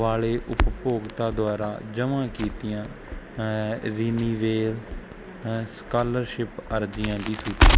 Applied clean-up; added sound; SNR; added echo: none; Crackle; 0 dB; none.